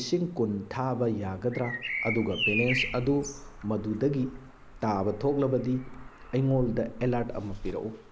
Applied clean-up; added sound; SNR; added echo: none; Bird vocalization, bird call, bird song; 8 dB; none.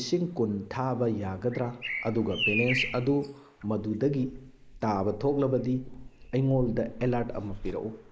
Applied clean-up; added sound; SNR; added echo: neural mask model Resemble Enhance denoiser.